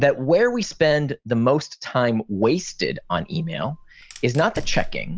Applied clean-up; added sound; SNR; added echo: none; Fire; 12 dB; none.